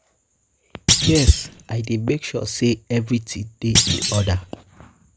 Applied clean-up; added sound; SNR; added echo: none; Thump, thud; 1 dB; none.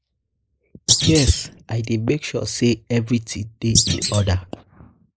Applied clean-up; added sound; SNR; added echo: neural mask model Resemble Enhance denoiser.